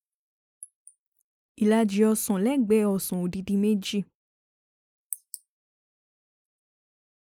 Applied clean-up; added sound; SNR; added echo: neural mask model Resemble Enhance denoiser.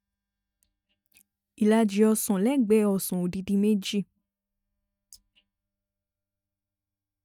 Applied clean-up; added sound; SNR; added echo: neural mask model DeepFilterNet 3.